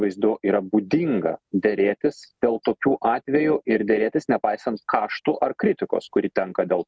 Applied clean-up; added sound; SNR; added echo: none; none; none; none.